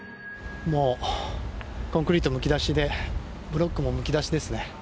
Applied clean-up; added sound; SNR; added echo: none; none; none; none.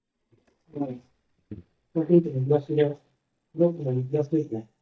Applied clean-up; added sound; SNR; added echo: neural mask model DeepFilterNet 3.